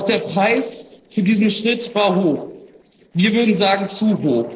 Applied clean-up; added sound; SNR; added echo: neural separator model SepFormer DNS4.